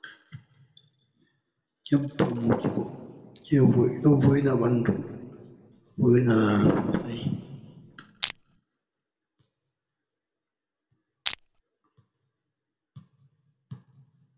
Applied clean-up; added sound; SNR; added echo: none; Crushing; 3 dB; reverberation time 1.3 s.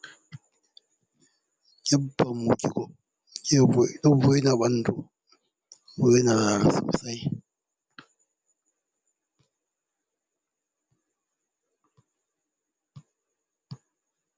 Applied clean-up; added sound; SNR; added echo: none; none; none; none.